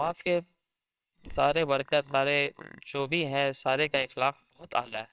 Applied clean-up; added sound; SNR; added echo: neural separator model SepFormer WHAMR!.